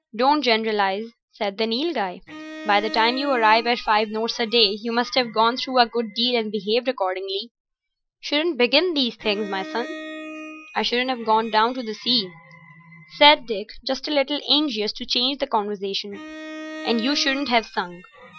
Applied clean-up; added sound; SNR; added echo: classical method Wiener filter.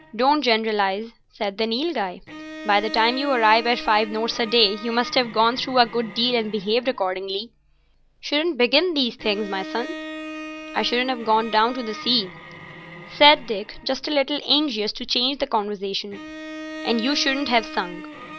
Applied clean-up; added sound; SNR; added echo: none; Bowed string instrument; 15 dB; none.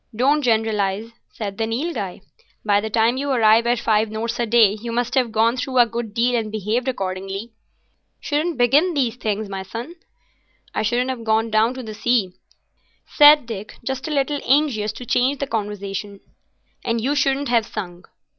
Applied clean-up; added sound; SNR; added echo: none; none; none; none.